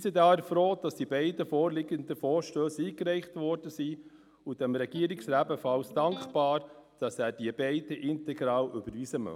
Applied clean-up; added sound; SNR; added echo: none; Electric guitar; 19 dB; none.